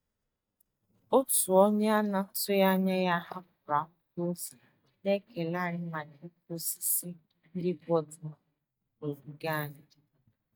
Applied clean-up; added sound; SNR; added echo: neural mask model DeepFilterNet 3.